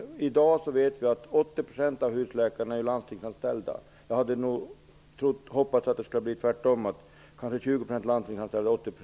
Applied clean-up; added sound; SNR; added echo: none; none; none; none.